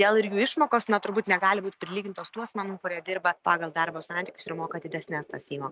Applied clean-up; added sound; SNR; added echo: neural mask model RNNoise.